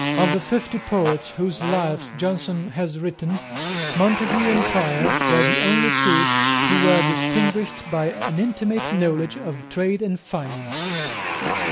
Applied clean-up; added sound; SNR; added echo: none; Motorcycle; 1 dB; none.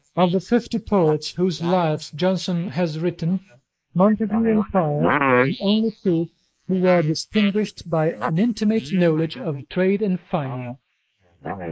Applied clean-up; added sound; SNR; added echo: neural mask model Resemble Enhance denoiser.